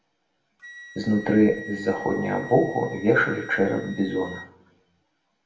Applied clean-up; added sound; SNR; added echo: none; Wind instrument, woodwind instrument; 17 dB; reverberation time 0.6 s.